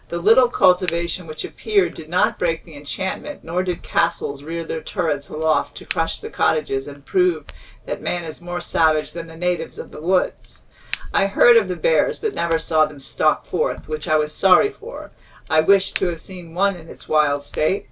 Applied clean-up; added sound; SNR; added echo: none; Crack; 17 dB; reverberation time 0.1 s.